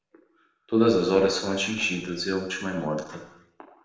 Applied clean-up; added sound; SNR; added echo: none; none; none; reverberation time 0.8 s.